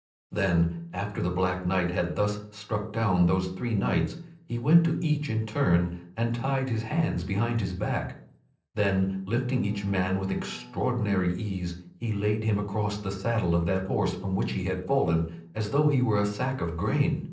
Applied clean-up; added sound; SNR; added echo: neural separator model SepFormer DNS4.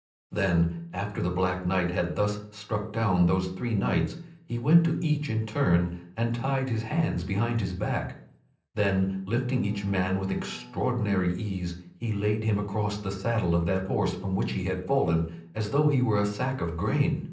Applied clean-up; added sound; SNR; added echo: none; Bowed string instrument; 20 dB; reverberation time 0.6 s.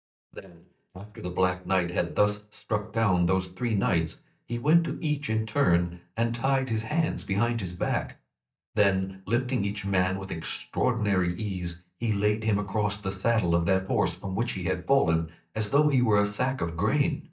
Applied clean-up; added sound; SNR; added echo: neural mask model DeepFilterNet 3.